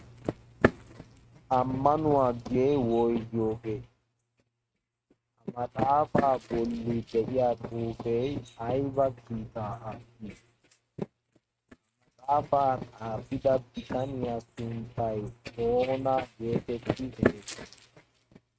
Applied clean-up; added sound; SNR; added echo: neural mask model RNNoise.